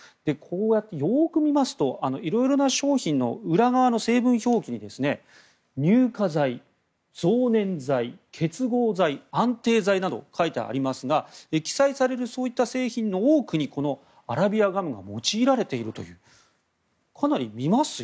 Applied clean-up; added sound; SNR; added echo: none; none; none; none.